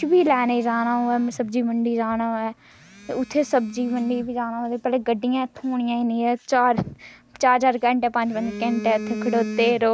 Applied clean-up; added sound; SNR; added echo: none; Telephone; 15 dB; none.